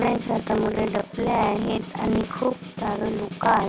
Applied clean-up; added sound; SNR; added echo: none; Snare drum; 13 dB; none.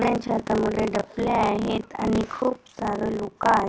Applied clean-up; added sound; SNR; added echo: none; none; none; none.